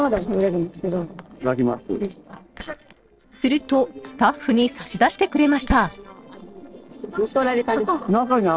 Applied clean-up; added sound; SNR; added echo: neural separator model SepFormer DNS4.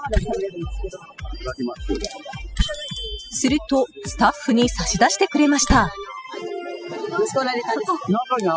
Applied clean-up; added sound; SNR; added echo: classical method spectral subtraction.